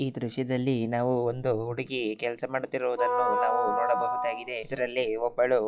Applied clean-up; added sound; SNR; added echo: classical method log-MMSE.